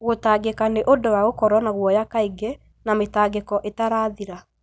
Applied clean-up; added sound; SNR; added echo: none; none; none; none.